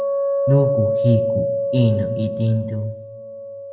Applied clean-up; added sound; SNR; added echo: none; Acoustic guitar; 1 dB; reverberation time 1.0 s.